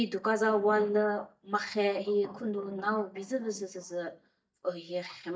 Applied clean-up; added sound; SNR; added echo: neural mask model DeepFilterNet 3.